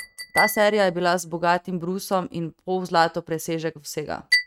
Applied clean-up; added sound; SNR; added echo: neural mask model RNNoise.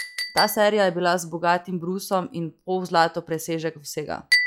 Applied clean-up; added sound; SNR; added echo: classical method log-MMSE.